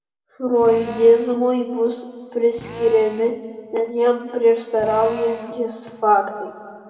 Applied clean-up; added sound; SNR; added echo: none; Drill; 19 dB; reverberation time 2.1 s.